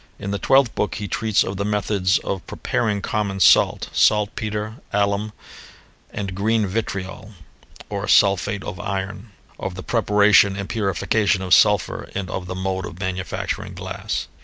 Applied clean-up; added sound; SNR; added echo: none; none; none; none.